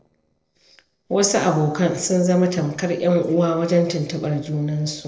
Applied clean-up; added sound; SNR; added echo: neural separator model SepFormer DNS4.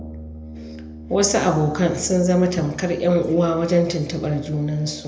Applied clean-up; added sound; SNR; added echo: none; Brass instrument; 16 dB; reverberation time 0.8 s.